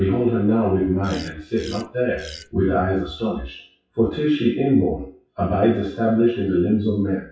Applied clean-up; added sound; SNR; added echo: classical method WPE with log-MMSE.